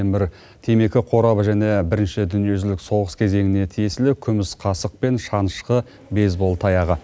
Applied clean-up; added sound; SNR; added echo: none; none; none; none.